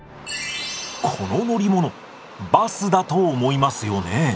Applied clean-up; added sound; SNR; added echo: none; none; none; none.